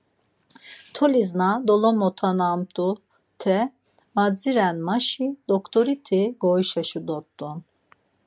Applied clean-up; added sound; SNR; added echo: none; none; none; none.